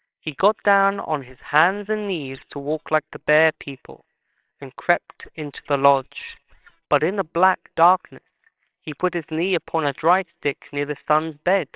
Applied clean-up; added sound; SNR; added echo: neural separator model SepFormer WHAMR!.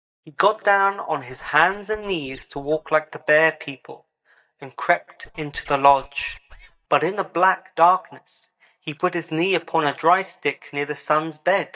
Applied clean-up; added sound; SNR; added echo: neural mask model DeepFilterNet 3.